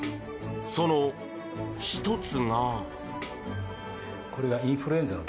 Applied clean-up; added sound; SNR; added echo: none; Tambourine; 10 dB; none.